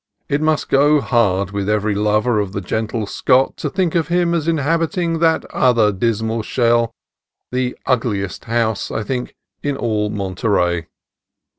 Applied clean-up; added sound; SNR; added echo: none; none; none; none.